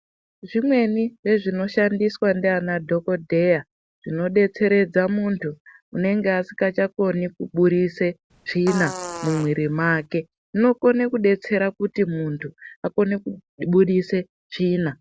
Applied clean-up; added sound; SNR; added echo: none; Fart; 12 dB; none.